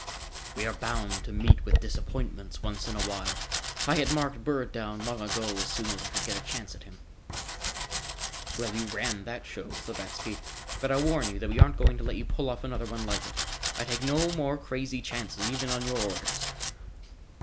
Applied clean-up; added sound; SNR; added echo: none; Domestic sounds, home sounds; -3 dB; none.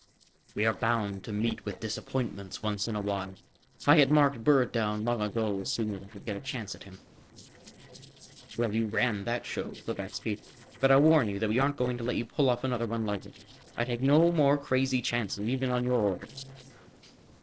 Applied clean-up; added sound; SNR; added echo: neural separator model SepFormer DNS4.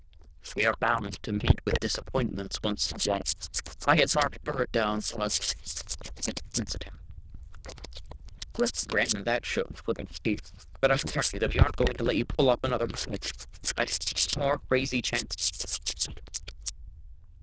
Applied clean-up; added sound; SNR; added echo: neural diffusion model UNIVERSE++.